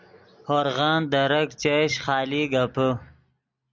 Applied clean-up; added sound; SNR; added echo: none; none; none; none.